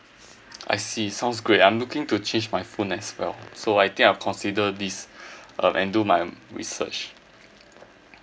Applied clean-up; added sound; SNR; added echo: none; none; none; none.